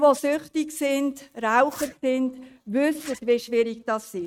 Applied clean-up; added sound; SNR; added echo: neural mask model RNNoise.